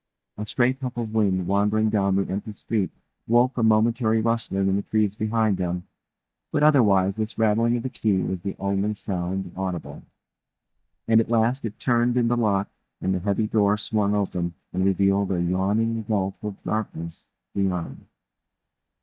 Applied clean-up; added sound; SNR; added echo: neural mask model DeepFilterNet 3.